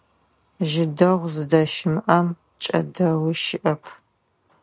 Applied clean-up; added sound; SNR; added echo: none; none; none; none.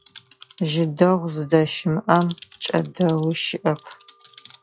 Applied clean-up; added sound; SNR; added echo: classical method log-MMSE.